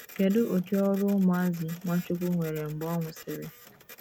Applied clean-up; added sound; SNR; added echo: none; Printer; 20 dB; none.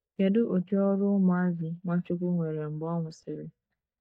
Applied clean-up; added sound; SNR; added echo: neural mask model DeepFilterNet 3.